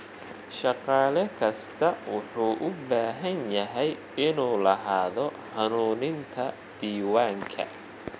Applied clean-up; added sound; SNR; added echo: none; none; none; none.